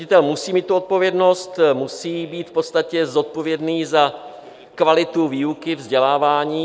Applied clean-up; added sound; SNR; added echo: none; none; none; none.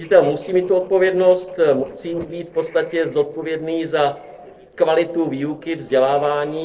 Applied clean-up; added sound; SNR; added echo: neural separator model SepFormer DNS4.